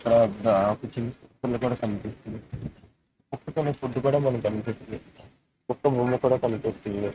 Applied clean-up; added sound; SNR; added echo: neural mask model RNNoise.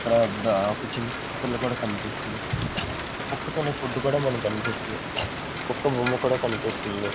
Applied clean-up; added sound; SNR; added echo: none; Rain; 4 dB; none.